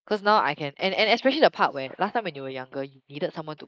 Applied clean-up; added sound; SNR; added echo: neural mask model Resemble Enhance denoiser.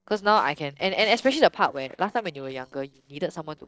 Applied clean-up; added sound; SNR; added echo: neural separator model SepFormer DNS4.